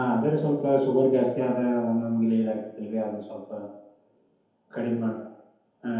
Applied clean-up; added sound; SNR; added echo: none; none; none; reverberation time 0.9 s.